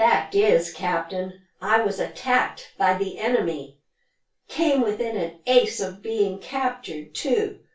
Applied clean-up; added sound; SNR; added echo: none; none; none; reverberation time 0.2 s.